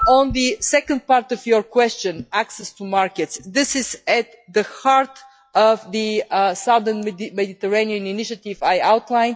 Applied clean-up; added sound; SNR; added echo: classical method log-MMSE.